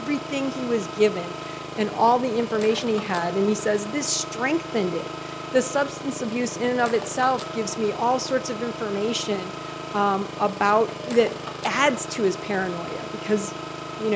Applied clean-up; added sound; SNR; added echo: none; Engine; 9 dB; none.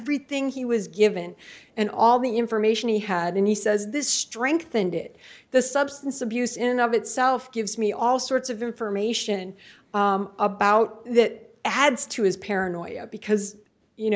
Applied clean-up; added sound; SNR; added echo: none; none; none; none.